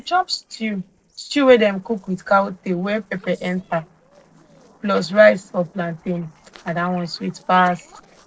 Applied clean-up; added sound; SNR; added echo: neural separator model SepFormer DNS4.